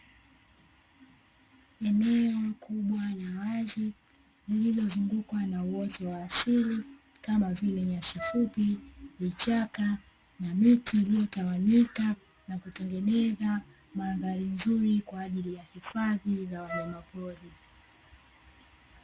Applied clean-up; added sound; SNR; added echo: none; Wind instrument, woodwind instrument; 11 dB; none.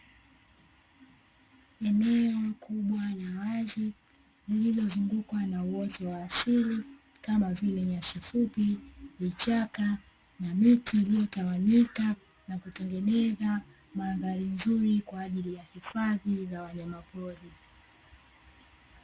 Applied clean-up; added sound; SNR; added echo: none; none; none; none.